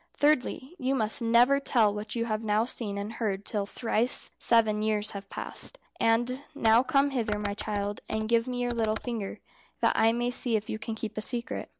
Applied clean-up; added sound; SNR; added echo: neural mask model Resemble Enhance denoiser.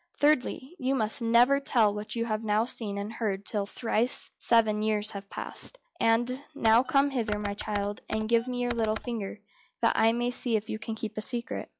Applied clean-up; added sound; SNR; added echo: classical method log-MMSE.